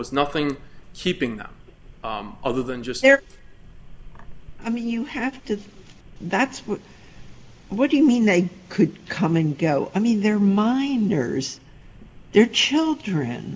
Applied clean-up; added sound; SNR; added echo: none; none; none; none.